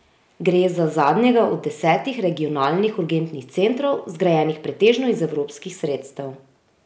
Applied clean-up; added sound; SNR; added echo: none; none; none; none.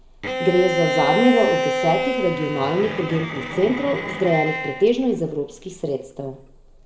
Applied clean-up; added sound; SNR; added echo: none; Bowed string instrument; 4 dB; reverberation time 0.7 s.